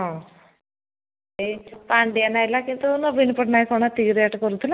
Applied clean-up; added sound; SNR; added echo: none; none; none; none.